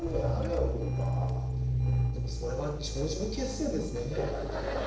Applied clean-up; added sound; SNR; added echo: neural separator model SepFormer DNS4.